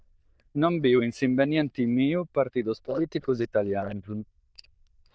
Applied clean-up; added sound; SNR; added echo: neural diffusion model UNIVERSE++.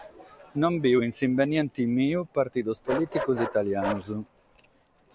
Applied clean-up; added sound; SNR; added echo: none; Bark; 11 dB; none.